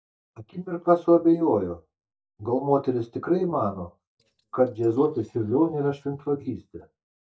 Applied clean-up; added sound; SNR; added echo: neural mask model DeepFilterNet 3.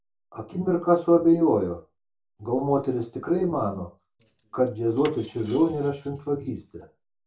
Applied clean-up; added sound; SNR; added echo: none; Cutlery, silverware; 19 dB; reverberation time 0.2 s.